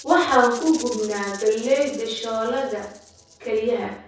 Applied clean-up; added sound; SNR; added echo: none; Rattle (instrument); 18 dB; reverberation time 0.6 s.